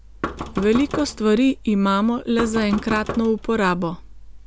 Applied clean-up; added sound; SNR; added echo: none; Knock; 12 dB; none.